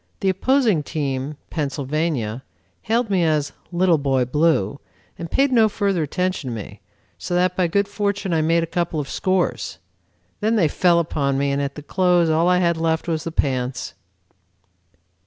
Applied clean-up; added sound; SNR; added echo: none; none; none; none.